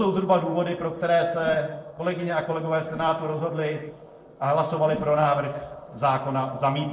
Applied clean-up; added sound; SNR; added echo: neural separator model SepFormer DNS4.